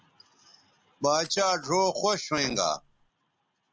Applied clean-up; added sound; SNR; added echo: none; Thump, thud; 19 dB; none.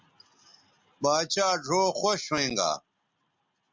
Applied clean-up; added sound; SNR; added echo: none; none; none; none.